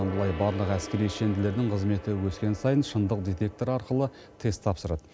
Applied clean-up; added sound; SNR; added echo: none; Gong; 14 dB; none.